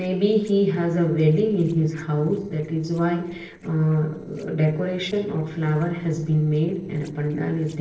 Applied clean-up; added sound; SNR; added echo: neural separator model SepFormer DNS4.